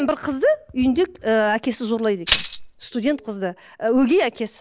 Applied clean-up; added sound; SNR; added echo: none; Tambourine; 3 dB; none.